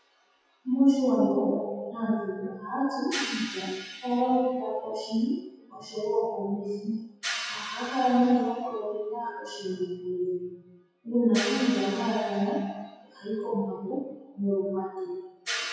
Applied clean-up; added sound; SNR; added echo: classical method WPE with log-MMSE.